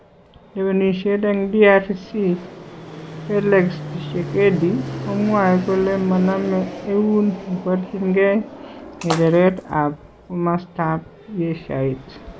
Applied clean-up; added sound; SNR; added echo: none; Fixed-wing aircraft, airplane + Splash, splatter; 13 dB; none.